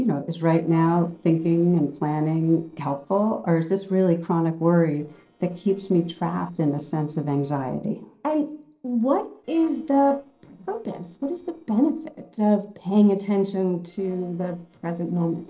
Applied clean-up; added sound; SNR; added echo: neural separator model SepFormer DNS4.